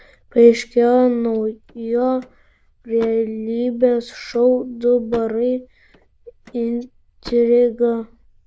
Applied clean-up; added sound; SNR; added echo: neural diffusion model UNIVERSE++.